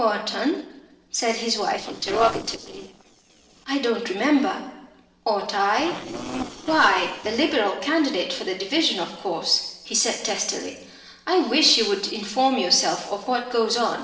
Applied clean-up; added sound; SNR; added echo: neural separator model SepFormer DNS4.